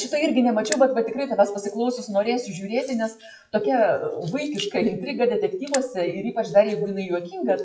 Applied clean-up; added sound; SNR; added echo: classical method WPE with log-MMSE.